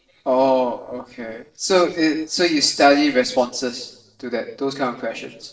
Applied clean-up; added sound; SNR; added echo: neural separator model SepFormer DNS4.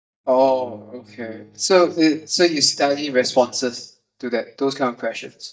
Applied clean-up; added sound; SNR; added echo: neural mask model DeepFilterNet 3.